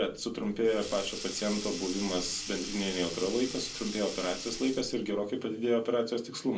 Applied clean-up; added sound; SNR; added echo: none; Sink (filling or washing); 11 dB; reverberation time 0.2 s.